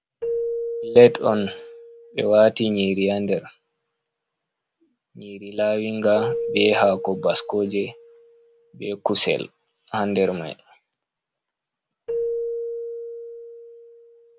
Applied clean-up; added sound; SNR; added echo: none; Keyboard (musical); 10 dB; none.